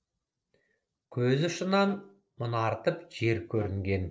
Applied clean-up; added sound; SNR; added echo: neural separator model SepFormer DNS4.